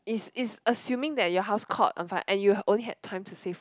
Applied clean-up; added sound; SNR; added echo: none; none; none; none.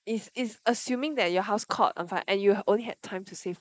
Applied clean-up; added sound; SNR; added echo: neural mask model Resemble Enhance denoiser.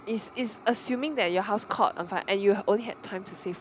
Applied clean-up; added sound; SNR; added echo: none; Fire; 20 dB; none.